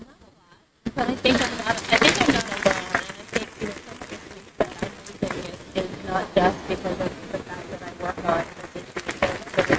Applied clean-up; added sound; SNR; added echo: neural mask model RNNoise.